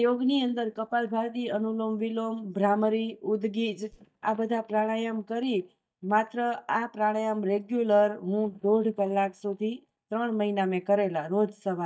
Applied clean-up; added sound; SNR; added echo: neural mask model DeepFilterNet 3.